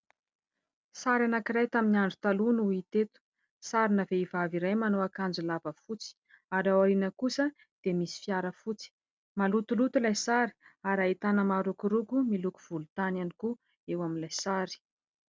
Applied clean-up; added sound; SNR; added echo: none; none; none; none.